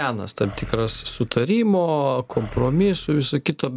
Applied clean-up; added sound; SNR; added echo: none; Animal; 17 dB; none.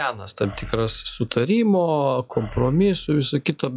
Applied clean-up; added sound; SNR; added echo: classical method log-MMSE.